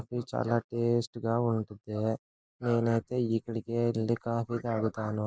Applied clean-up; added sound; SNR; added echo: neural mask model Resemble Enhance denoiser.